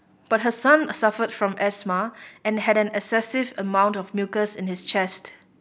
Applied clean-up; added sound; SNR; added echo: none; none; none; none.